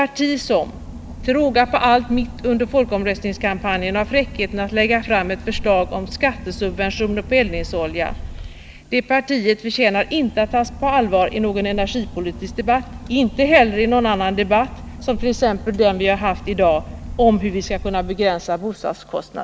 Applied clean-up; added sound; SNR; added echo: none; Engine / Boat, Water vehicle; 13 dB; none.